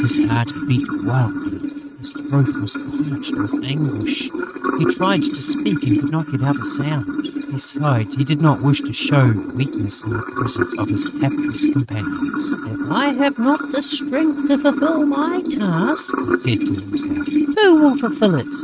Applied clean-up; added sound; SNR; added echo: neural mask model RNNoise.